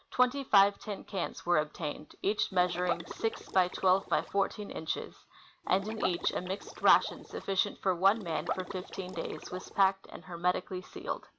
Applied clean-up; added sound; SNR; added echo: none; Liquid; 10 dB; none.